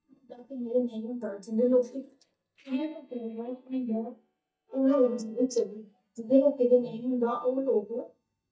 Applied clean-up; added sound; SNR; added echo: neural mask model DeepFilterNet 3.